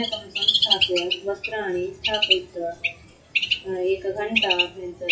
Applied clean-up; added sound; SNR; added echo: classical method WPE with log-MMSE.